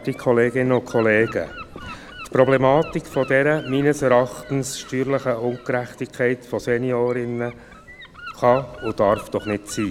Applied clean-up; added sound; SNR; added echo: none; Gull, seagull / Wind; 19 dB; none.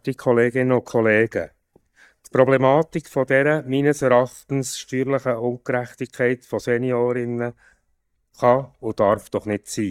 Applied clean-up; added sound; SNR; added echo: neural mask model DeepFilterNet 3.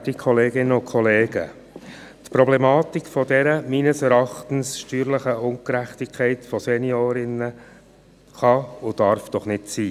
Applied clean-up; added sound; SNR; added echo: none; none; none; none.